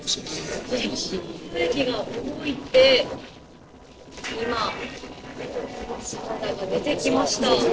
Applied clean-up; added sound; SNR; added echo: neural separator model SepFormer DNS4.